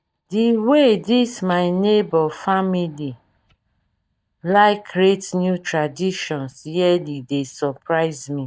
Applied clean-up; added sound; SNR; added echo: neural mask model DeepFilterNet 3.